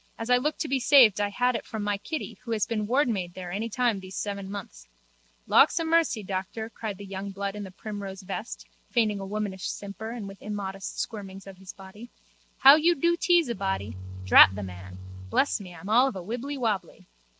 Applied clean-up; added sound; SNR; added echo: none; Bowed string instrument; 9 dB; none.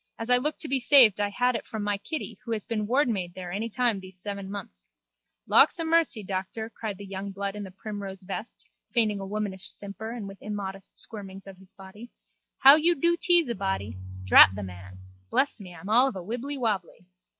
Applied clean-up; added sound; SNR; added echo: classical method log-MMSE.